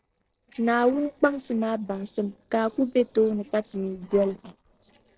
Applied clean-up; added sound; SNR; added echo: neural separator model SepFormer DNS4.